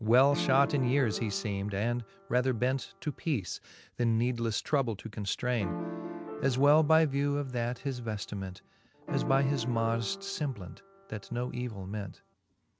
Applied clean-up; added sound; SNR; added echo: none; Piano; 11 dB; none.